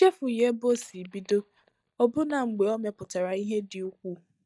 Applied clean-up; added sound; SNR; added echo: neural mask model DeepFilterNet 3.